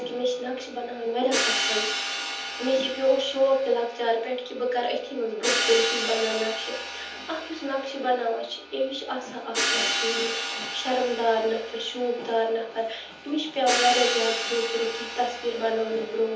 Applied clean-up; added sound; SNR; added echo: none; Hi-hat; 4 dB; reverberation time 0.6 s.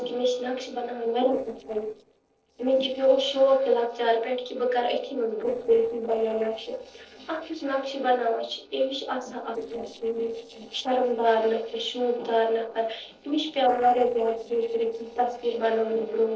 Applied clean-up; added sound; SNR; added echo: neural separator model SepFormer DNS4.